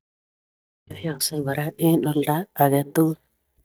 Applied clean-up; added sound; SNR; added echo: neural mask model DeepFilterNet 3.